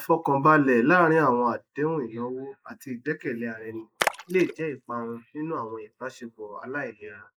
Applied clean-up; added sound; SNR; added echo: neural mask model Resemble Enhance denoiser.